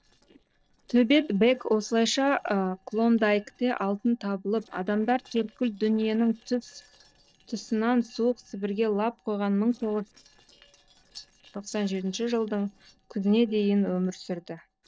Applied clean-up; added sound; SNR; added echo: neural separator model SepFormer DNS4.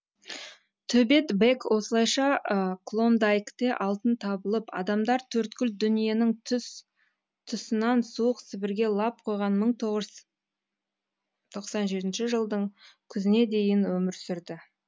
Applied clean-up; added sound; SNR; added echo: none; none; none; none.